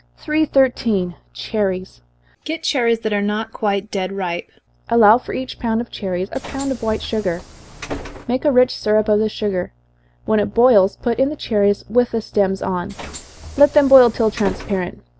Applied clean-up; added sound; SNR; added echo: none; Bus; 14 dB; none.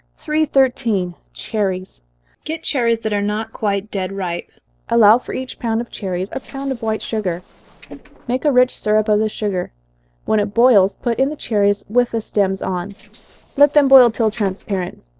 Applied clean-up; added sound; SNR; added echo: neural separator model SepFormer DNS4.